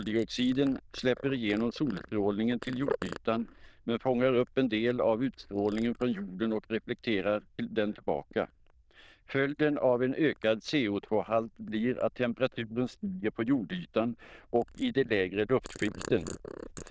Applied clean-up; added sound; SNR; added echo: neural diffusion model UNIVERSE++.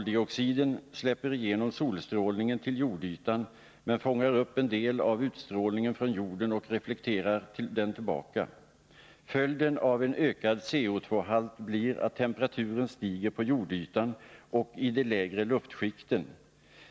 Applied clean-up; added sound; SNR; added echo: none; none; none; none.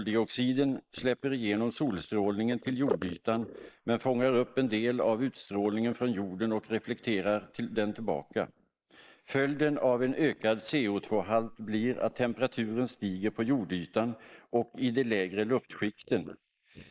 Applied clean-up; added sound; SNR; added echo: neural mask model Resemble Enhance denoiser.